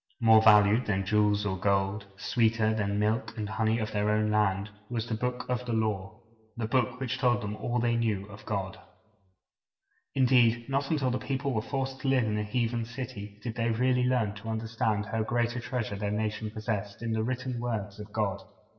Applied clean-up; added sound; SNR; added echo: none; none; none; reverberation time 0.9 s.